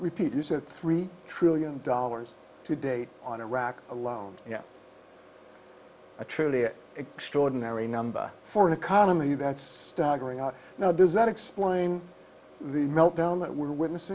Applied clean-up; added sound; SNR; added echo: none; none; none; none.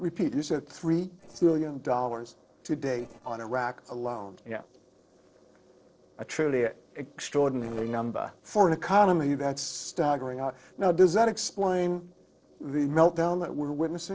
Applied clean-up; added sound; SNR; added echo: neural separator model SepFormer DNS4.